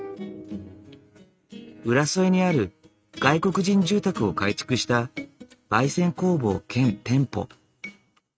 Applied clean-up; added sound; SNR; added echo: neural mask model RNNoise.